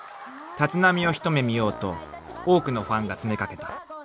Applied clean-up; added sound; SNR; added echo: none; Fart; 17 dB; none.